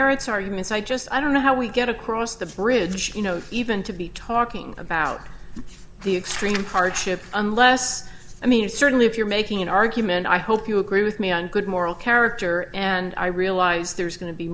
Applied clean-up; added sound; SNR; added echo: none; none; none; none.